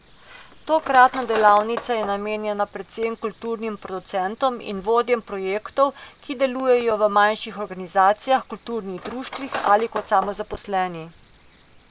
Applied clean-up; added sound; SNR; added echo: none; Cutlery, silverware; 12 dB; none.